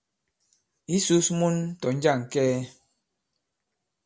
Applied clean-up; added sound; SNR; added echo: none; none; none; none.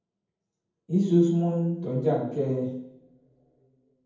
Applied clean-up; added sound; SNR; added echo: none; none; none; reverberation time 0.9 s.